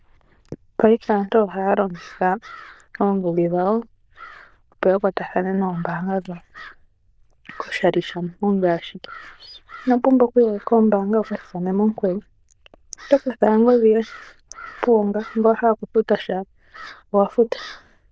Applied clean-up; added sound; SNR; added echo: neural diffusion model UNIVERSE++.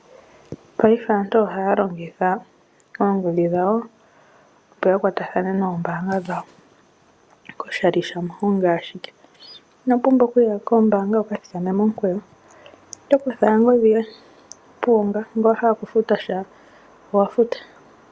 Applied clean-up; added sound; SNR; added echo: none; none; none; none.